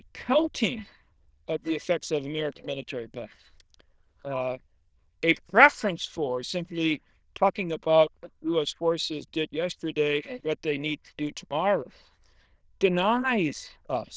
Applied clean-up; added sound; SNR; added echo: neural diffusion model UNIVERSE++.